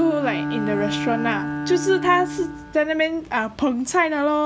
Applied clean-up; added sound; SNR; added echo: none; Bowed string instrument; 7 dB; none.